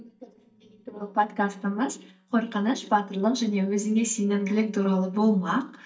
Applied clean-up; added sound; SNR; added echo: neural mask model DeepFilterNet 3.